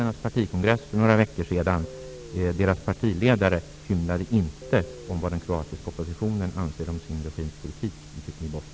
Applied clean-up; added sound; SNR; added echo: none; Guitar; 20 dB; none.